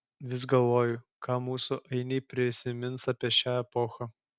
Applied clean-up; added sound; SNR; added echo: none; none; none; none.